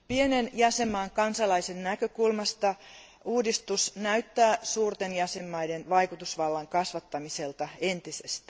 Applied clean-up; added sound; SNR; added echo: none; none; none; none.